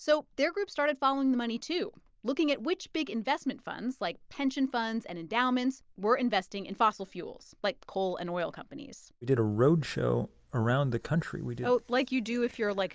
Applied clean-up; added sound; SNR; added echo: none; none; none; none.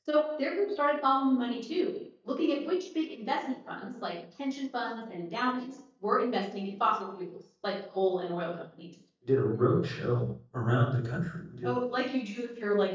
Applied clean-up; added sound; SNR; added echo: neural mask model DeepFilterNet 3.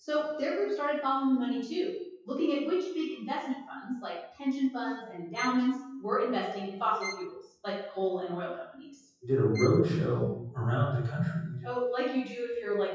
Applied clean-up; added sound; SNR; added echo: classical method WPE with log-MMSE.